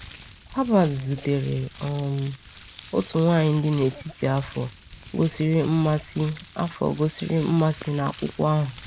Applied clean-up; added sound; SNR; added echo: none; Crumpling, crinkling; 20 dB; none.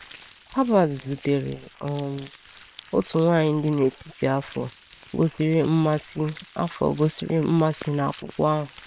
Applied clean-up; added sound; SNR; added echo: neural separator model SepFormer WHAM!.